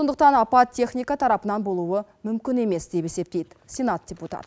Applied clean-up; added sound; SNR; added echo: none; none; none; none.